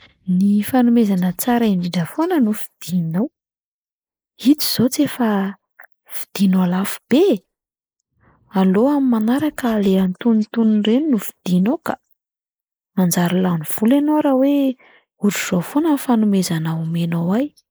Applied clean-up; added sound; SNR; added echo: neural mask model Resemble Enhance denoiser.